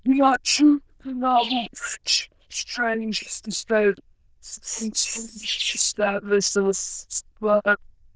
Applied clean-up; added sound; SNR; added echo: neural diffusion model UNIVERSE++.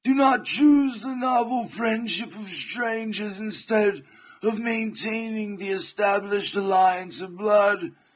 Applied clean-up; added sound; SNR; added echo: none; none; none; none.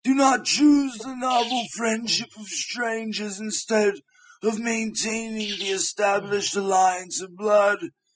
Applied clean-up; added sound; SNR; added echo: classical method spectral subtraction.